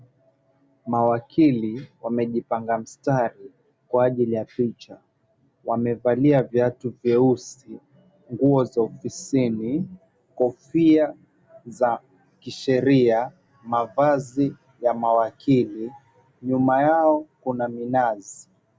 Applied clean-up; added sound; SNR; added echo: none; none; none; none.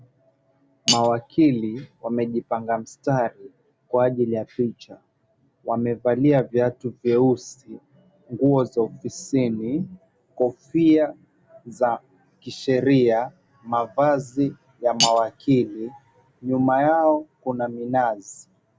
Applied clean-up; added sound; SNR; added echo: none; Cutlery, silverware; 7 dB; none.